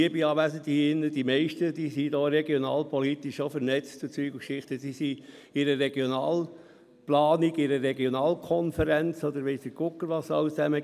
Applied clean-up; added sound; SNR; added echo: none; none; none; none.